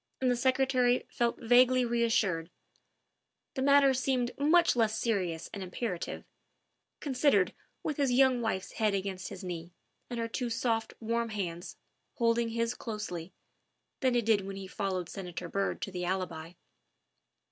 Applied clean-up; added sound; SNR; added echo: none; none; none; none.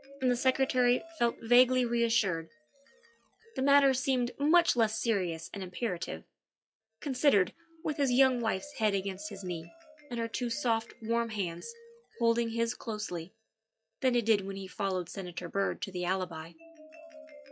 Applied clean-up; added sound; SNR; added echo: classical method log-MMSE.